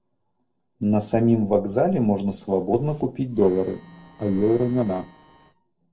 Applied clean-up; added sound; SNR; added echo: neural separator model SepFormer DNS4.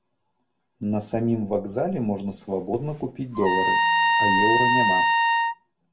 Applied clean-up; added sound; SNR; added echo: none; Trumpet; -5 dB; reverberation time 0.2 s.